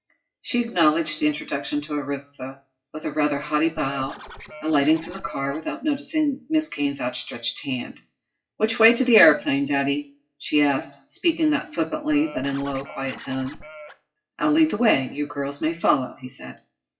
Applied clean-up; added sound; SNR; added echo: classical method WPE with log-MMSE.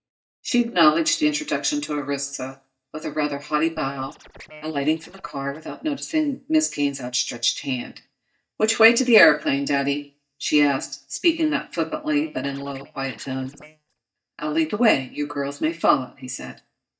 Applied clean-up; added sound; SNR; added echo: neural mask model DeepFilterNet 3.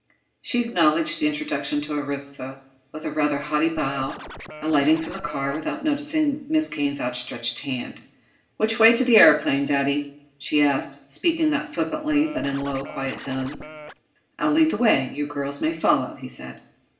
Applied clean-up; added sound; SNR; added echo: none; Scratching (performance technique); 14 dB; reverberation time 0.5 s.